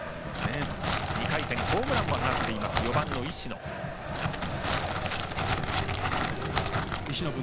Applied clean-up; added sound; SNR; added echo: none; Crackle; -3 dB; none.